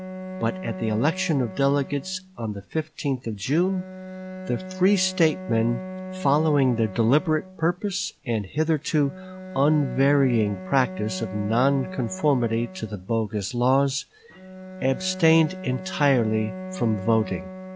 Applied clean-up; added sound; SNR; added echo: none; Bowed string instrument; 12 dB; none.